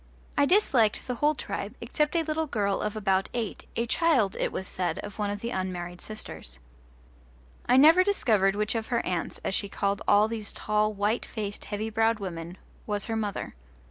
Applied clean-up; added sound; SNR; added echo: none; none; none; none.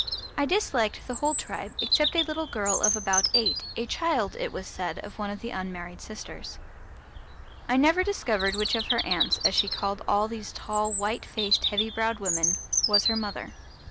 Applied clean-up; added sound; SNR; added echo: none; Bird vocalization, bird call, bird song; 2 dB; none.